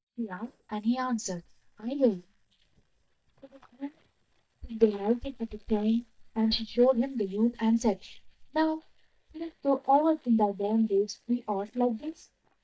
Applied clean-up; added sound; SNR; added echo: neural mask model DeepFilterNet 3.